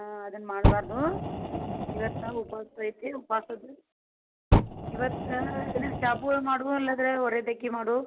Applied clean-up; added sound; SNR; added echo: none; Fire; -1 dB; none.